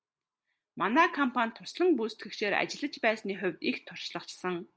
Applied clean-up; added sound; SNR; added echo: none; none; none; none.